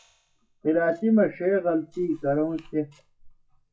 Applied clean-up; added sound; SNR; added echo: classical method WPE with log-MMSE.